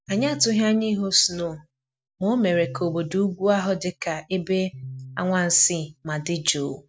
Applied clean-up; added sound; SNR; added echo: none; Piano; 19 dB; none.